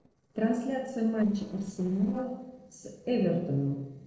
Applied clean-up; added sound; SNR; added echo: neural separator model SepFormer DNS4.